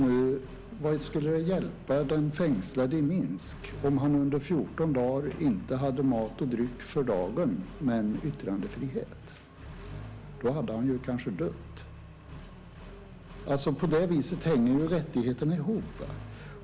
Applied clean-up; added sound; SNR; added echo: none; Accelerating, revving, vroom; 15 dB; none.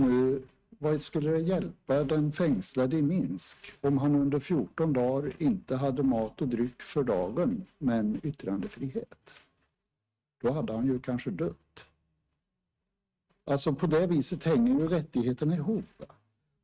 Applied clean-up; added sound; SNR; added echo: neural mask model RNNoise.